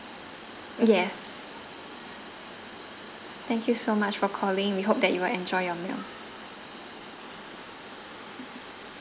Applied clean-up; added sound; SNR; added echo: none; none; none; none.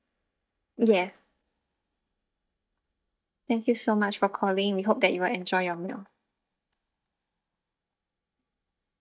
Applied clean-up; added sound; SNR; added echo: neural mask model DeepFilterNet 3.